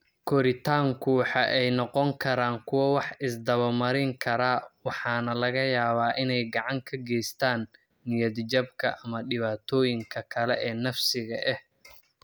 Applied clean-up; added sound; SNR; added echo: none; none; none; none.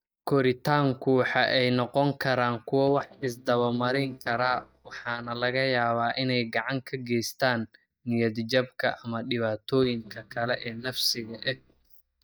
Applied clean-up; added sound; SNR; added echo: neural mask model DeepFilterNet 3.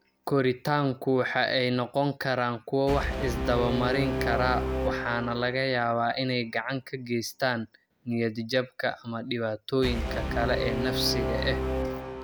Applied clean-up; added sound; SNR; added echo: none; Brass instrument; 5 dB; none.